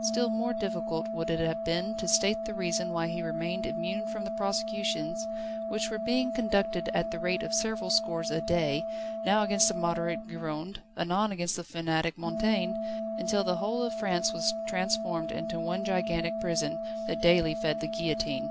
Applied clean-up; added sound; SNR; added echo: none; Organ; 3 dB; none.